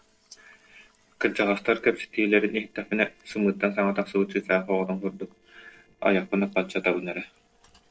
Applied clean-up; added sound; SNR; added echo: neural separator model SepFormer DNS4.